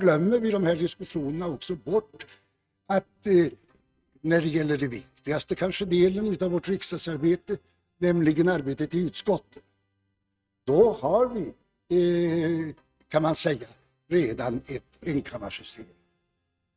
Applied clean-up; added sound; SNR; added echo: neural mask model RNNoise.